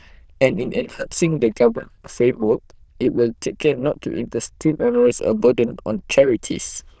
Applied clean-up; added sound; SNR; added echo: neural diffusion model UNIVERSE++.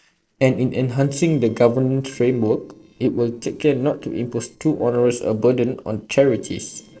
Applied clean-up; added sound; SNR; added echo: neural separator model SepFormer DNS4.